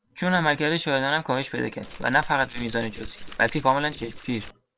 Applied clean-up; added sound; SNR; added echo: neural separator model SepFormer WHAM!.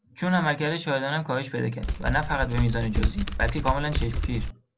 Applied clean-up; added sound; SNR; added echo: none; Typing; 0 dB; none.